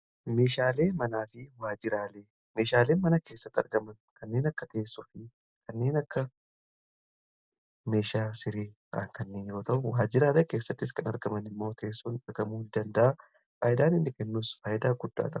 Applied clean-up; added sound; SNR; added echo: none; none; none; none.